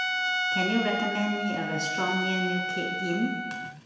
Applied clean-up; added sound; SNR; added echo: none; Trumpet; 0 dB; reverberation time 1.1 s.